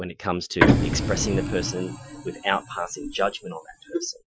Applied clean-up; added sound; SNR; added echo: classical method Wiener filter.